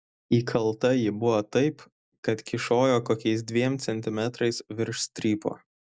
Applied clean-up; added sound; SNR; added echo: none; none; none; none.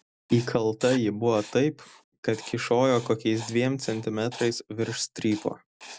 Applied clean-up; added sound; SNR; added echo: none; Writing; 19 dB; none.